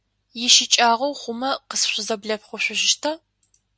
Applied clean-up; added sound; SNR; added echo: none; none; none; none.